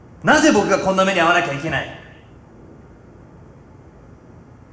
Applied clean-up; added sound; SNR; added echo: none; none; none; reverberation time 1.0 s.